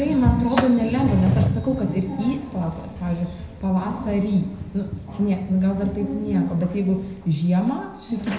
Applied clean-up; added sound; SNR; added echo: none; Sliding door; 8 dB; reverberation time 0.4 s.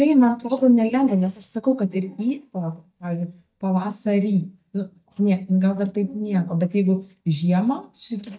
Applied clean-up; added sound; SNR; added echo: neural mask model DeepFilterNet 3.